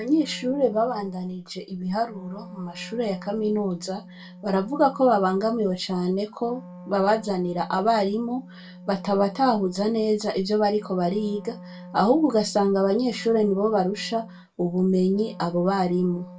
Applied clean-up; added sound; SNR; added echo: none; Wind instrument, woodwind instrument; 18 dB; reverberation time 0.2 s.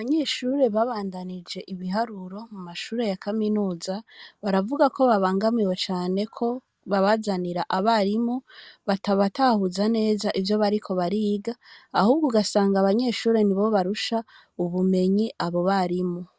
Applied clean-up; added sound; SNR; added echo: none; none; none; none.